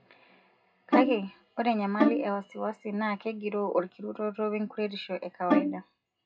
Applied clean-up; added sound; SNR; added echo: classical method WPE with log-MMSE.